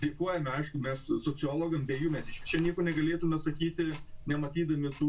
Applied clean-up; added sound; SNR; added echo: none; Tick-tock; 12 dB; reverberation time 0.2 s.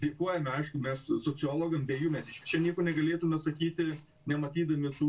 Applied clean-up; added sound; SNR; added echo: neural separator model SepFormer DNS4.